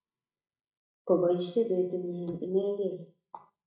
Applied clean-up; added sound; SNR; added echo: neural mask model DeepFilterNet 3.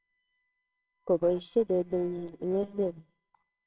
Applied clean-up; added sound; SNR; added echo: neural separator model SepFormer WHAMR!.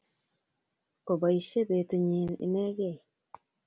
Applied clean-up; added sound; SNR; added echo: none; none; none; none.